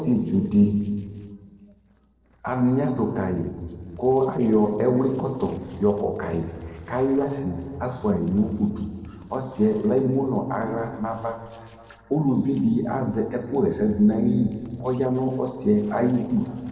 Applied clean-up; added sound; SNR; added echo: neural separator model SepFormer DNS4.